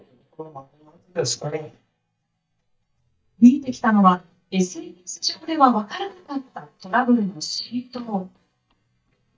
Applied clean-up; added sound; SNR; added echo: neural mask model DeepFilterNet 3.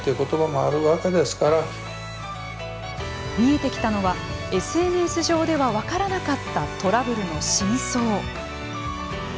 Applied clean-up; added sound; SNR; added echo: none; none; none; none.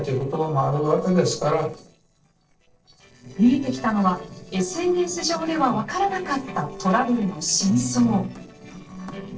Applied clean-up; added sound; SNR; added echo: neural separator model SepFormer DNS4.